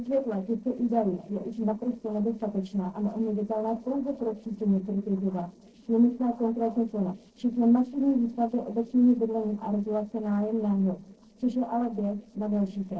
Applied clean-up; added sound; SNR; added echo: neural separator model SepFormer DNS4.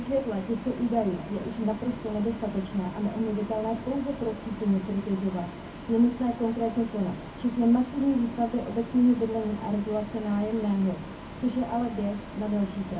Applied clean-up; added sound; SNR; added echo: none; Bus; 13 dB; reverberation time 0.3 s.